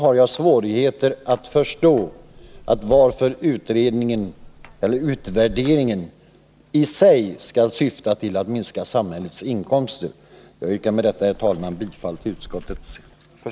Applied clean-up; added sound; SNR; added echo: none; Insect; 19 dB; none.